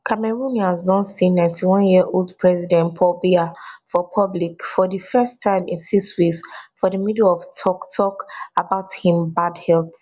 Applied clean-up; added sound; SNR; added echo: none; none; none; none.